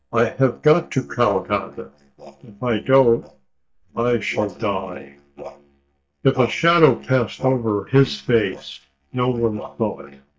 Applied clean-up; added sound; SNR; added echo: neural mask model DeepFilterNet 3.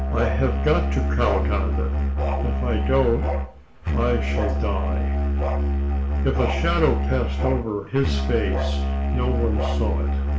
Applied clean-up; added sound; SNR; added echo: none; Musical instrument; -4 dB; reverberation time 0.5 s.